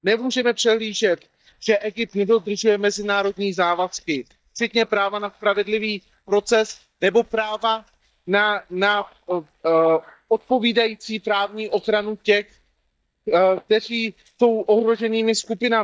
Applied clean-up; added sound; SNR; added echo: neural mask model DeepFilterNet 3.